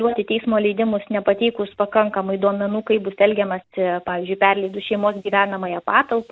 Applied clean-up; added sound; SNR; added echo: none; none; none; none.